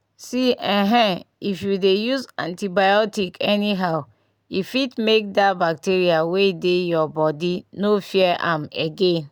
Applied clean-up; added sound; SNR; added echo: none; none; none; none.